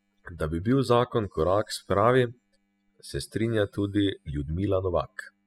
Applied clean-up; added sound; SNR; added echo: classical method spectral subtraction.